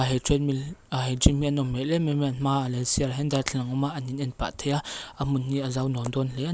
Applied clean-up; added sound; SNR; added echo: none; none; none; none.